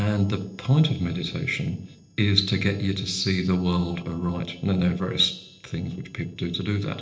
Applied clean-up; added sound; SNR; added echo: neural separator model SepFormer DNS4.